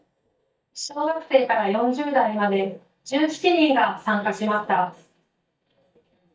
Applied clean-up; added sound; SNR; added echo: neural mask model DeepFilterNet 3.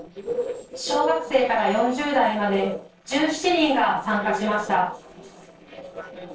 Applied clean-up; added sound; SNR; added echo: neural separator model SepFormer DNS4.